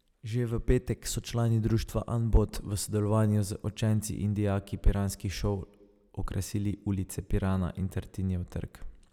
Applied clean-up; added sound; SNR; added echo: none; none; none; none.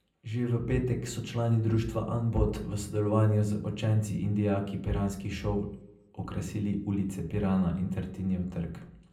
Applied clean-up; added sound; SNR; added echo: none; none; none; reverberation time 0.6 s.